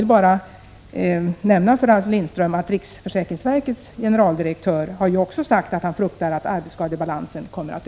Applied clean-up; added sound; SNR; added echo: none; none; none; none.